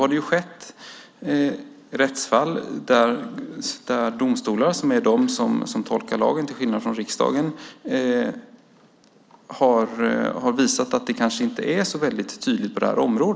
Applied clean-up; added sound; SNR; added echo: none; none; none; none.